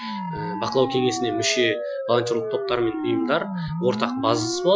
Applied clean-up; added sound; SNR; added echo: classical method Wiener filter.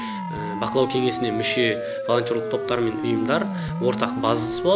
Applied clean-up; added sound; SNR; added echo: none; Siren; 4 dB; none.